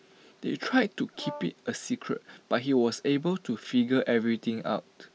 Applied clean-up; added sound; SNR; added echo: none; Brass instrument; 15 dB; none.